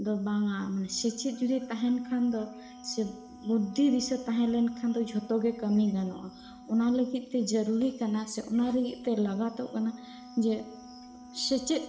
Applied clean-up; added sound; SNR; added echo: none; Wind instrument, woodwind instrument; 20 dB; reverberation time 0.9 s.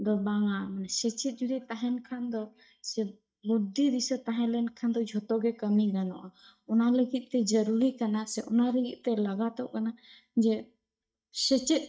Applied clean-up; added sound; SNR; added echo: neural mask model DeepFilterNet 3.